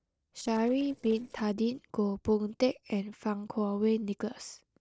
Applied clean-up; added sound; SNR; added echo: neural separator model SepFormer DNS4.